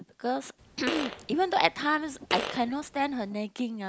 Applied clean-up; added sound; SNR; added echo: none; Fart; 9 dB; none.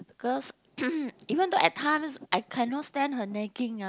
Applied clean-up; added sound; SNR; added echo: none; none; none; none.